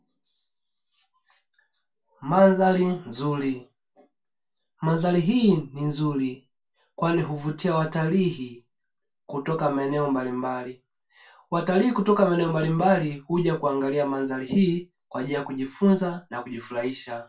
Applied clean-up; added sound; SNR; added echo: none; none; none; reverberation time 0.2 s.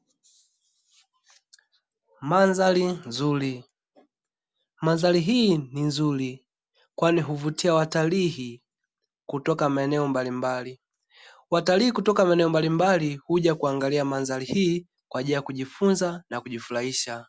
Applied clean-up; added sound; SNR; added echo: none; none; none; none.